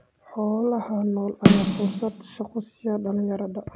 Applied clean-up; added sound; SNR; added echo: none; Snare drum; -3 dB; none.